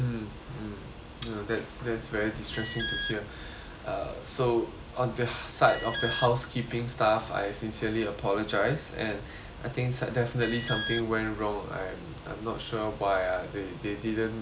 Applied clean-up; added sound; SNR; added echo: none; Alarm; 6 dB; none.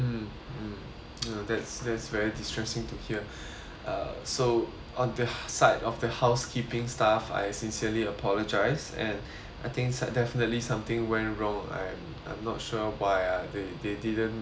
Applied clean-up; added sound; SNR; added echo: none; none; none; none.